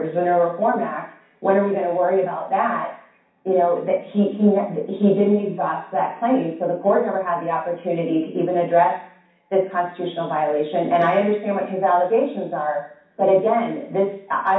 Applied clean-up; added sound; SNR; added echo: none; none; none; reverberation time 0.6 s.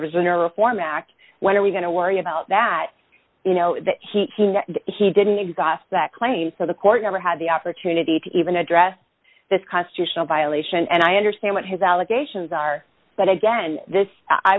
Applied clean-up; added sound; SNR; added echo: none; none; none; none.